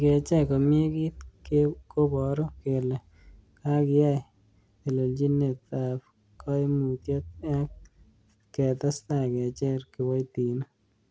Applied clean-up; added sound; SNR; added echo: none; none; none; none.